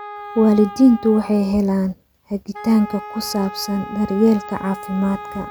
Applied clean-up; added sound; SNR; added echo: none; Wind instrument, woodwind instrument; 15 dB; none.